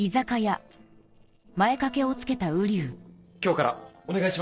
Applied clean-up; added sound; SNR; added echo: neural separator model SepFormer DNS4.